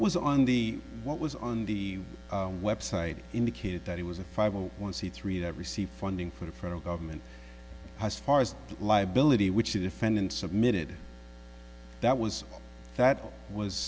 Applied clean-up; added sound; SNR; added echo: none; none; none; none.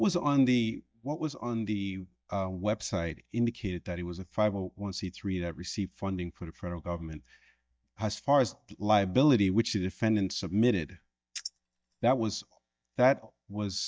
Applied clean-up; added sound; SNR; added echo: neural mask model DeepFilterNet 3.